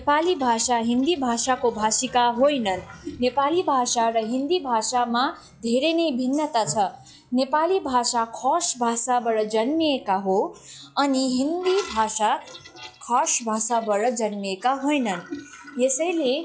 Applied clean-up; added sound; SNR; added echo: classical method log-MMSE.